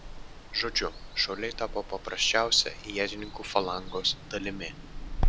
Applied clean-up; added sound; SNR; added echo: none; Water; 3 dB; none.